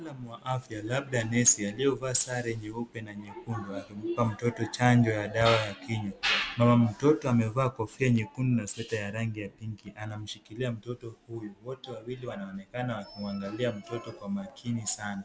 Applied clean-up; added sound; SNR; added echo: none; none; none; none.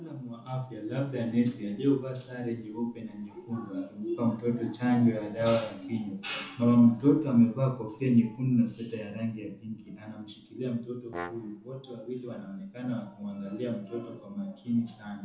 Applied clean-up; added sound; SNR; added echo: none; Brass instrument; 14 dB; reverberation time 0.6 s.